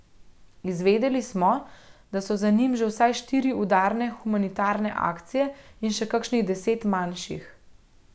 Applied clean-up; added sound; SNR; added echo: none; none; none; none.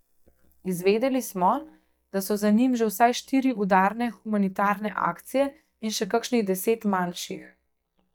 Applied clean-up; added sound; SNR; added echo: neural mask model DeepFilterNet 3.